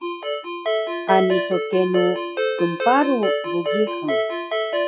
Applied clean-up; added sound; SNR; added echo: classical method Wiener filter.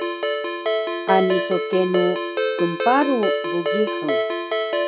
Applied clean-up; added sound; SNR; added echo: none; Ringtone; 0 dB; none.